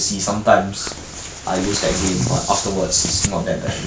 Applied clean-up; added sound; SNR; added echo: none; none; none; none.